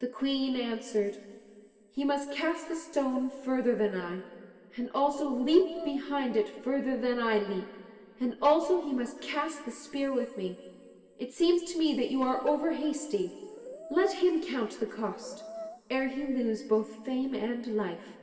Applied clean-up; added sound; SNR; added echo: none; Brass instrument; 15 dB; reverberation time 2.5 s.